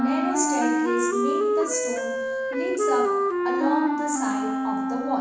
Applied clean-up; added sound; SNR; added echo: none; Wind instrument, woodwind instrument; -4 dB; reverberation time 1.1 s.